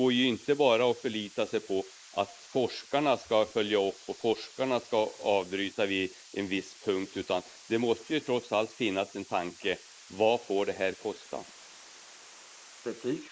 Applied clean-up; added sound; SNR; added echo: neural mask model Resemble Enhance denoiser.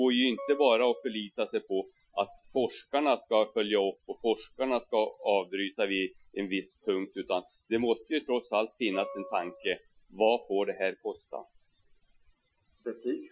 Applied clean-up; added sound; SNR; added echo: classical method Wiener filter.